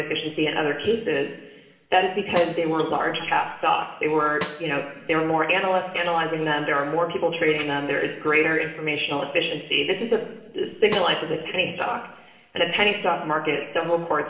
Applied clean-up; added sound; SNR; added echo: none; Snare drum; 15 dB; reverberation time 1.0 s.